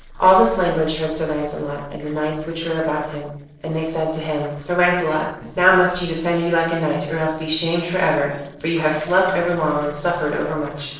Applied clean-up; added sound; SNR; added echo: neural separator model SepFormer DNS4.